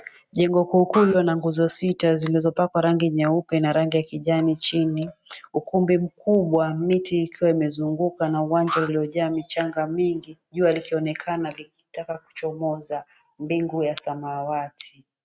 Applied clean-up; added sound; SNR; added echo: neural mask model RNNoise.